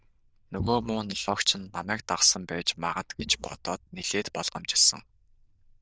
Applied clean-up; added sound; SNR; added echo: neural diffusion model UNIVERSE++.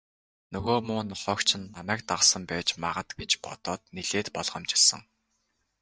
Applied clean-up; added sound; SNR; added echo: neural mask model DeepFilterNet 3.